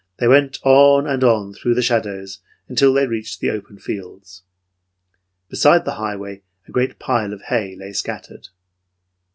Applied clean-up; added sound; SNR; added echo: none; none; none; none.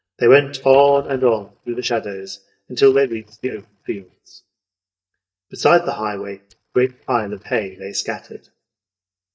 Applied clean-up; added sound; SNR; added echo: neural mask model DeepFilterNet 3.